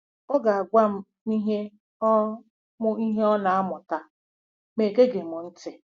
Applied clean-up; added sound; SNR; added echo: none; none; none; none.